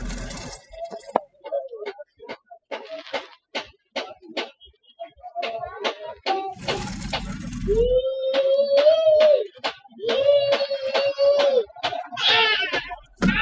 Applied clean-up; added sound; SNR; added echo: classical method spectral subtraction.